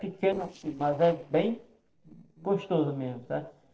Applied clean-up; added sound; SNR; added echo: neural separator model SepFormer DNS4.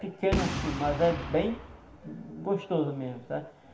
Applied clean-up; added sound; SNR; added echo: none; Boom; 4 dB; reverberation time 0.6 s.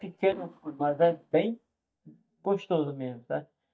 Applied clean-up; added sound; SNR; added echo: neural mask model DeepFilterNet 3.